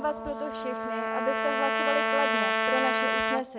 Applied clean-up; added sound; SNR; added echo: none; Trumpet; -4 dB; none.